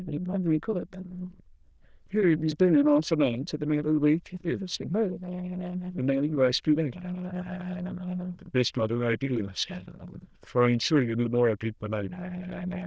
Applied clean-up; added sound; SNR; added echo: neural diffusion model UNIVERSE++.